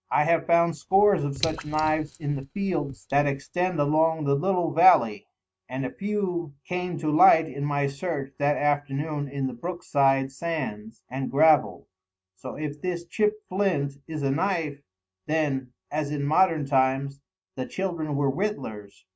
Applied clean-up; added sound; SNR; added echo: neural mask model RNNoise.